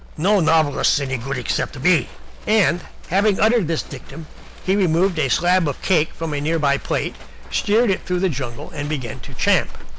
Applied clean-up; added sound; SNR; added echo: none; Livestock, farm animals, working animals; 7 dB; none.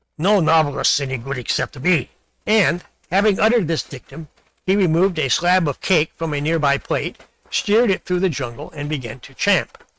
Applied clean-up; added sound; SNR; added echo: neural mask model RNNoise.